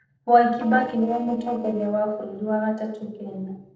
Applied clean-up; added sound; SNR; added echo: neural separator model SepFormer DNS4.